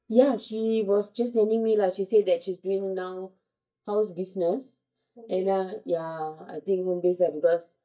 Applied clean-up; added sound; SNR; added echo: neural mask model DeepFilterNet 3.